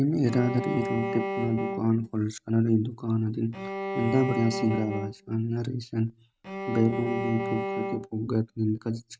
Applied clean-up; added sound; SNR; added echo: neural mask model RNNoise.